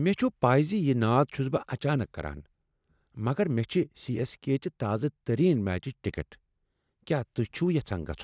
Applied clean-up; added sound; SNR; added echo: none; none; none; none.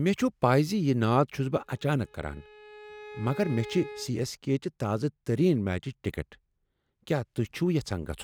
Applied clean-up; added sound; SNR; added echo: none; Bowed string instrument; 16 dB; none.